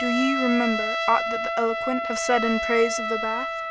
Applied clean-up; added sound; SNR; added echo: none; Trumpet; 2 dB; none.